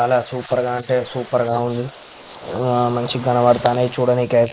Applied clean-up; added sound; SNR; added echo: neural mask model Resemble Enhance denoiser.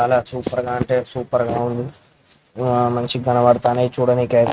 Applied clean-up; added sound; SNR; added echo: neural mask model RNNoise.